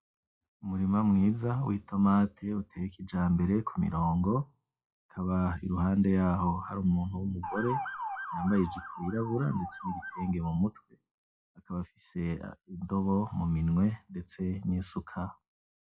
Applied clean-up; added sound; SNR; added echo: classical method log-MMSE.